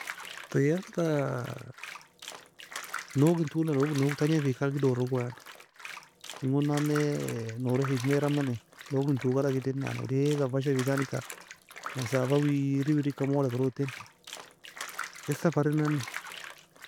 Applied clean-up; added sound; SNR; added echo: none; Bathtub (filling or washing); 14 dB; none.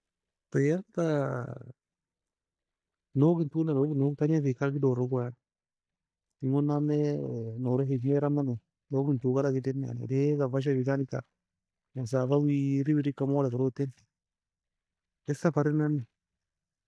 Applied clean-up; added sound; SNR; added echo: neural mask model DeepFilterNet 3.